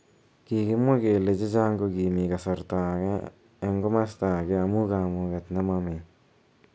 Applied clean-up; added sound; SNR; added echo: none; none; none; none.